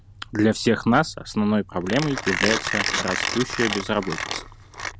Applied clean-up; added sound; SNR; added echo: none; Mechanisms; 5 dB; none.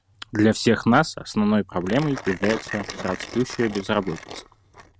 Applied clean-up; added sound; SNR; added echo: neural mask model RNNoise.